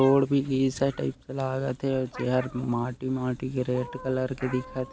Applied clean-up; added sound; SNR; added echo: none; Meow; 18 dB; none.